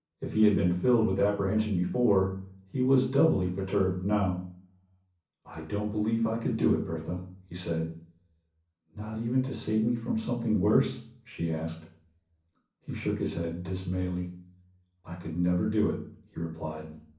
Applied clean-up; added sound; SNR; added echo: none; none; none; reverberation time 0.6 s.